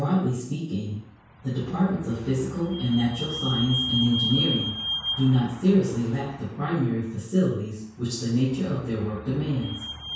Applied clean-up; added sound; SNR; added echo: none; Squeak / Vehicle; 9 dB; reverberation time 0.6 s.